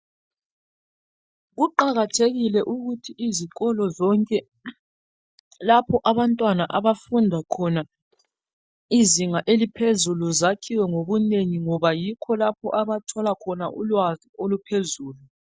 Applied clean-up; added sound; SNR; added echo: neural mask model DeepFilterNet 3.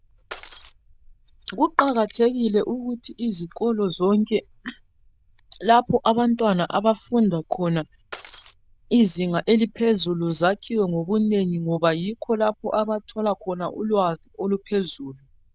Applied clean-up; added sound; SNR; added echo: neural diffusion model UNIVERSE++.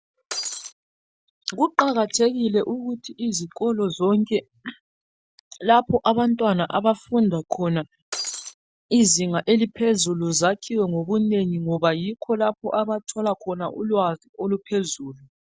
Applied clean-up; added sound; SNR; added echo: none; Shatter; 7 dB; none.